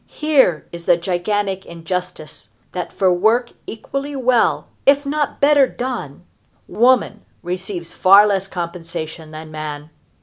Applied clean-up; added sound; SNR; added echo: none; none; none; none.